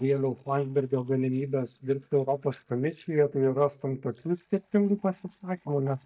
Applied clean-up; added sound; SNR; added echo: neural mask model DeepFilterNet 3.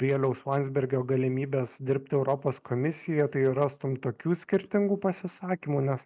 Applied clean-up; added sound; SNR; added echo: none; none; none; none.